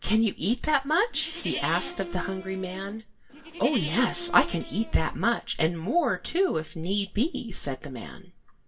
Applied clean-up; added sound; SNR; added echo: none; Livestock, farm animals, working animals; 11 dB; reverberation time 0.1 s.